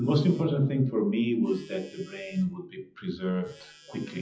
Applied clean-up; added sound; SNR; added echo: classical method WPE with log-MMSE.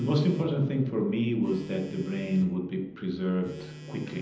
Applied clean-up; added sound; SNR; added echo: none; Telephone; 18 dB; reverberation time 0.9 s.